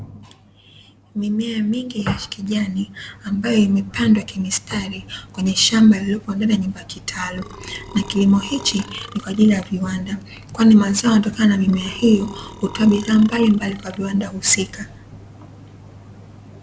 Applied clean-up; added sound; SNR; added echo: none; Burping, eructation; 19 dB; none.